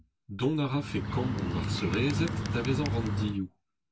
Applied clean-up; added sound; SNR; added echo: none; Bird; 0 dB; reverberation time 0.1 s.